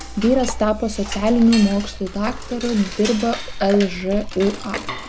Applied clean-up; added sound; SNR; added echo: none; Cutlery, silverware / Dishes, pots, and pans; 9 dB; none.